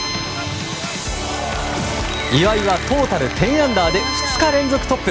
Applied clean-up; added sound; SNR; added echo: none; Bowed string instrument; 11 dB; none.